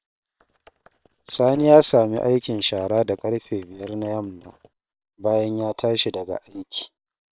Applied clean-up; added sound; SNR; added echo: neural separator model SepFormer WHAM!.